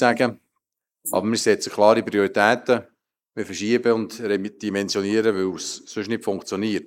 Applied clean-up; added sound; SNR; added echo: neural mask model Resemble Enhance denoiser.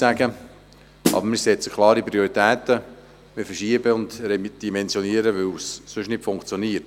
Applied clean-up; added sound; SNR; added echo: none; Snare drum; 2 dB; none.